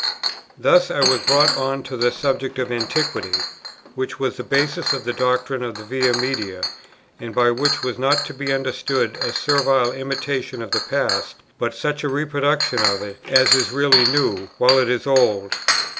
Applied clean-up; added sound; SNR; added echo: none; Chink, clink; 4 dB; none.